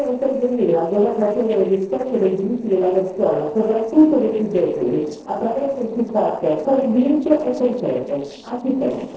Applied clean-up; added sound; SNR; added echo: neural separator model SepFormer DNS4.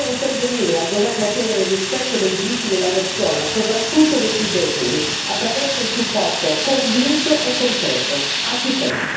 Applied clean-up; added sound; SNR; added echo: none; Fire; 2 dB; reverberation time 1.0 s.